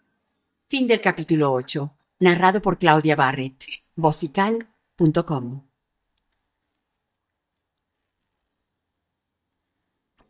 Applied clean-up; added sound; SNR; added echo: neural mask model DeepFilterNet 3.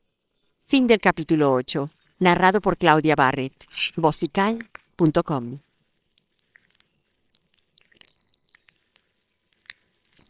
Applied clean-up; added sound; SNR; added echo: neural separator model SepFormer WHAMR!.